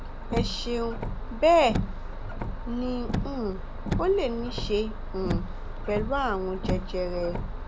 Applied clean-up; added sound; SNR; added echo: none; Car; 2 dB; none.